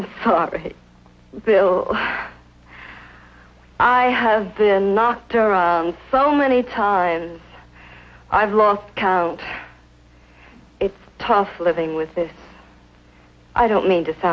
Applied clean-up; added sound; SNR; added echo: none; none; none; none.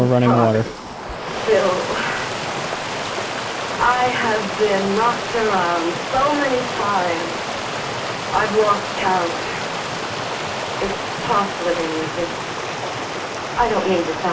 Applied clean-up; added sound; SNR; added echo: none; Stream; 1 dB; reverberation time 0.2 s.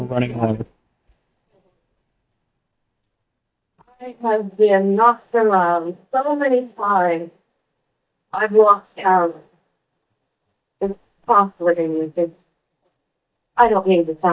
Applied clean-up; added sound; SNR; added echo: neural mask model DeepFilterNet 3.